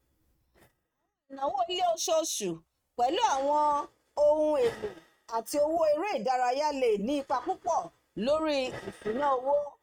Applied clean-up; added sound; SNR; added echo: neural mask model RNNoise.